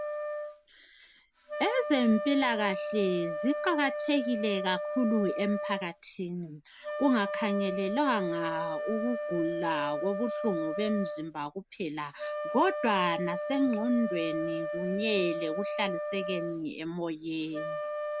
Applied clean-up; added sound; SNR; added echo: none; Wind instrument, woodwind instrument; 4 dB; none.